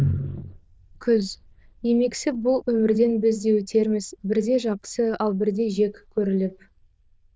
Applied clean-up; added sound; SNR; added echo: neural diffusion model UNIVERSE++.